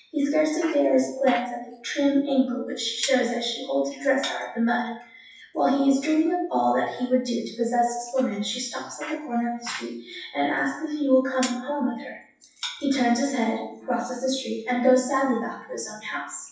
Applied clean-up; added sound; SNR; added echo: classical method WPE with log-MMSE.